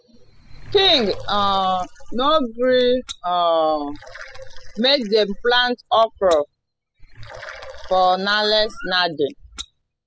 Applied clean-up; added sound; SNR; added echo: classical method spectral subtraction.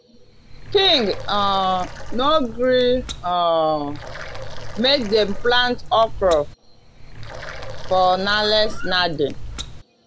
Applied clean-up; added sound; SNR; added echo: none; Water; 8 dB; none.